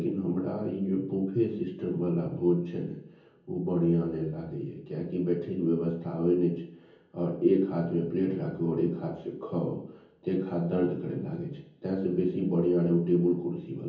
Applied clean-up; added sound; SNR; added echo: none; none; none; reverberation time 0.7 s.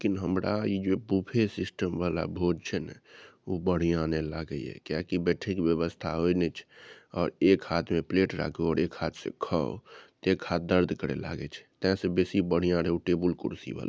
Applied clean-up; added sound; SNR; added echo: none; none; none; none.